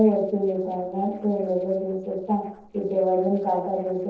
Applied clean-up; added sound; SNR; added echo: neural separator model SepFormer DNS4.